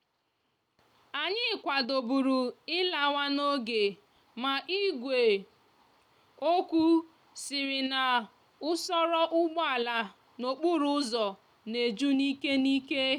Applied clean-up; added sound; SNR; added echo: none; none; none; none.